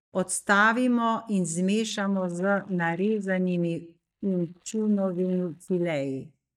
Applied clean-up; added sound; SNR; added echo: neural mask model DeepFilterNet 3.